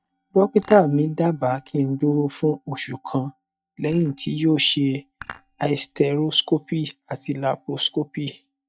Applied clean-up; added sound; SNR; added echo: neural mask model DeepFilterNet 3.